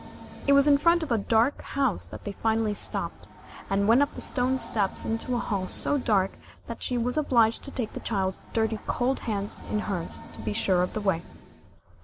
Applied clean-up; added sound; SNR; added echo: none; Train; 18 dB; none.